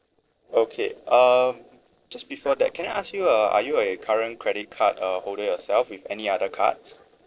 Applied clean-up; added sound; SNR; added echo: neural separator model SepFormer DNS4.